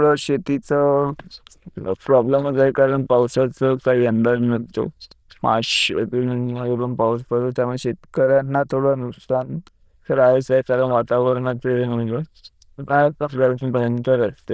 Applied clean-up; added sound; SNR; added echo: neural diffusion model UNIVERSE++.